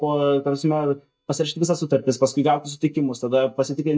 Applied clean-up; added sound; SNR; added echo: neural mask model DeepFilterNet 3.